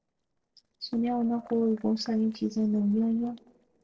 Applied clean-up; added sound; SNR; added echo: neural separator model SepFormer DNS4.